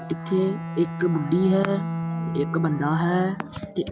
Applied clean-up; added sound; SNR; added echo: none; Bowed string instrument; 6 dB; none.